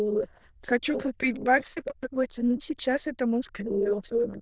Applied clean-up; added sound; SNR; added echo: neural diffusion model UNIVERSE++.